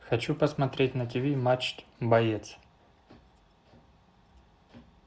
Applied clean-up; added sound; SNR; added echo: none; none; none; none.